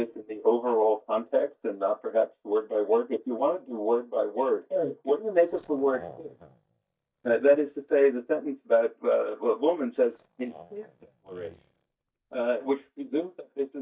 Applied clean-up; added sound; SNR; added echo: neural mask model DeepFilterNet 3.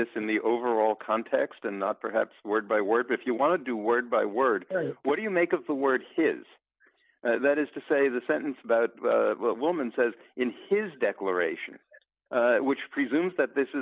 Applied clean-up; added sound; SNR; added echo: none; none; none; none.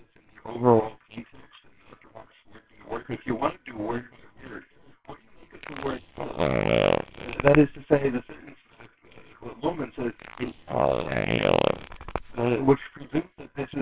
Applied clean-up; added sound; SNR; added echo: neural separator model SepFormer WHAMR!.